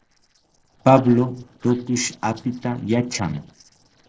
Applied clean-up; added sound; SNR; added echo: neural separator model SepFormer DNS4.